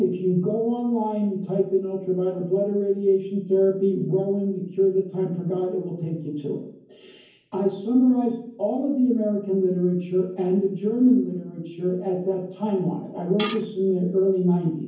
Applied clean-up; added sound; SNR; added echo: none; Tools; 10 dB; reverberation time 0.9 s.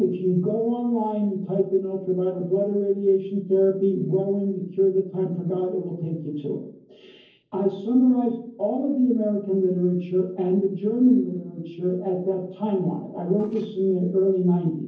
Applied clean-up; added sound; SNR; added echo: neural separator model SepFormer DNS4.